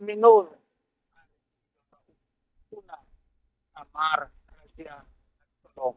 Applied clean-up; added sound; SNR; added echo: neural mask model DeepFilterNet 3.